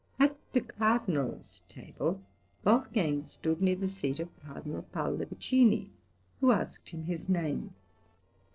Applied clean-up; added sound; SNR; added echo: neural separator model SepFormer DNS4.